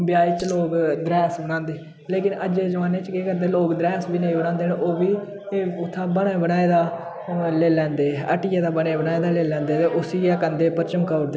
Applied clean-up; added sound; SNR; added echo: none; Coin (dropping); 19 dB; none.